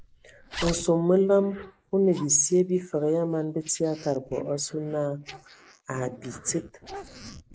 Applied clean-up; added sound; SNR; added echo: neural mask model Resemble Enhance denoiser.